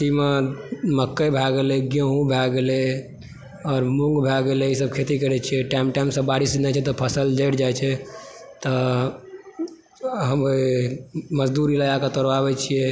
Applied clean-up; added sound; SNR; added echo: none; none; none; none.